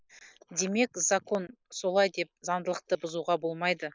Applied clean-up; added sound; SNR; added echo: neural mask model Resemble Enhance denoiser.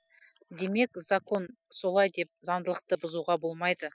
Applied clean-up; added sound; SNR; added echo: classical method spectral subtraction.